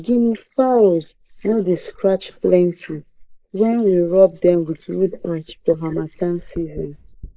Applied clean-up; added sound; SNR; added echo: neural mask model Resemble Enhance denoiser.